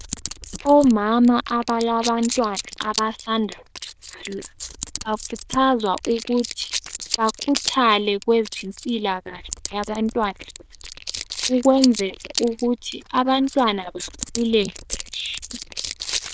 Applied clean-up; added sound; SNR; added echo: neural diffusion model UNIVERSE++.